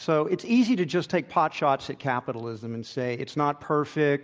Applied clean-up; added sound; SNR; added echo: none; none; none; none.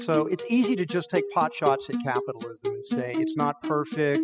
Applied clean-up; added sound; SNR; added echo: classical method spectral subtraction.